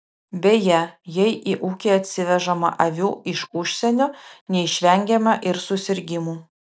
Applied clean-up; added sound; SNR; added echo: none; none; none; none.